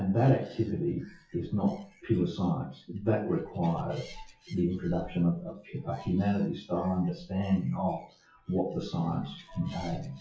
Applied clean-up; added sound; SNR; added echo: classical method WPE with log-MMSE.